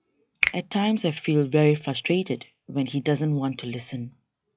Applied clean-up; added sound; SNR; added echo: classical method log-MMSE.